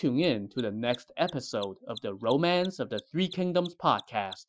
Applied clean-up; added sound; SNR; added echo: classical method Wiener filter.